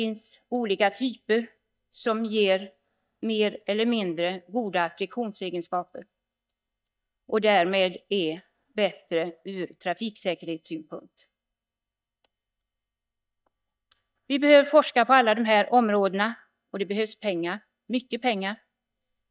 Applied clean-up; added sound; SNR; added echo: neural mask model DeepFilterNet 3.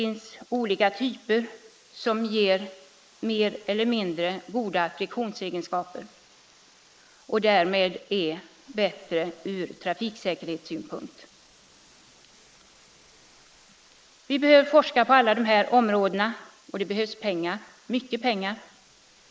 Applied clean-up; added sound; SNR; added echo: neural mask model Resemble Enhance denoiser.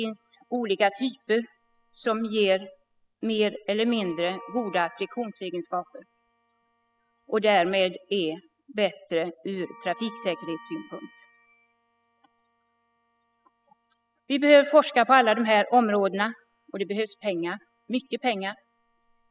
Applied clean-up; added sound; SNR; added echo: classical method spectral subtraction.